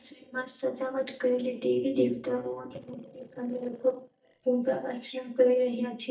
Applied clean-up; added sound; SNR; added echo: neural mask model DeepFilterNet 3.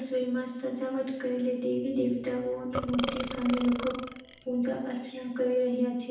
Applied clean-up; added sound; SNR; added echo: none; Burping, eructation; 7 dB; reverberation time 0.9 s.